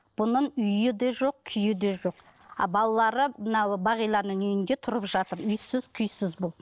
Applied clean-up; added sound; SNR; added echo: neural separator model SepFormer DNS4.